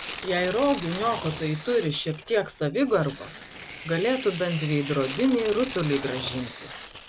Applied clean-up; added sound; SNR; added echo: none; Tearing; 12 dB; none.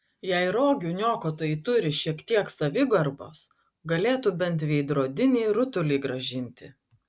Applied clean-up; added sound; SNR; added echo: none; none; none; none.